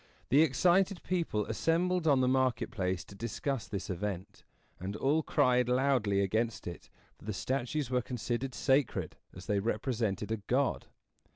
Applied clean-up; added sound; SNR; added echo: none; none; none; none.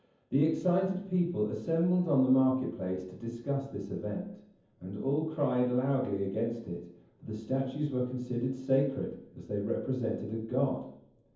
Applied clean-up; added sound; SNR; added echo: none; none; none; reverberation time 0.7 s.